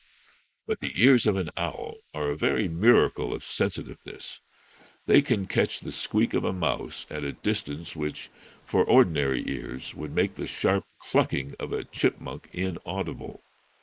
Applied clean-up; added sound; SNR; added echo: neural mask model Resemble Enhance denoiser.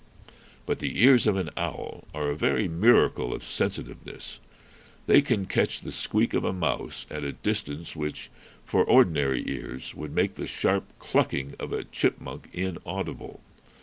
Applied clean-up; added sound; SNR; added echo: none; none; none; none.